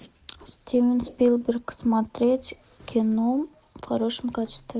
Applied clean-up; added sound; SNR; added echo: none; none; none; none.